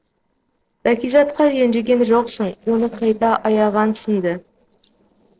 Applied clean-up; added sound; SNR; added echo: neural separator model SepFormer DNS4.